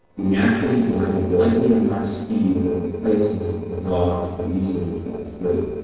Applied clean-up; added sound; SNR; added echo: neural separator model SepFormer DNS4.